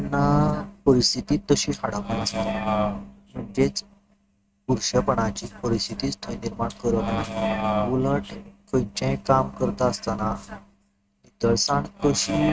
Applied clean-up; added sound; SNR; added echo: neural mask model RNNoise.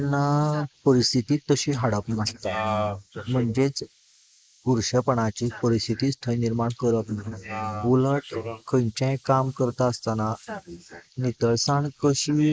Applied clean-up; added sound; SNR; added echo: neural mask model Resemble Enhance denoiser.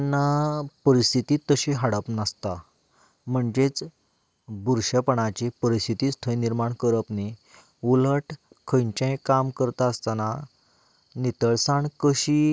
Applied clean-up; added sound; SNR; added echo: none; none; none; none.